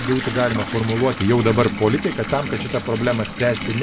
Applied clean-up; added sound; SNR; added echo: none; Bathtub (filling or washing) / Water tap, faucet; 8 dB; none.